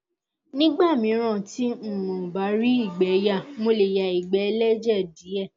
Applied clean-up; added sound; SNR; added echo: none; none; none; none.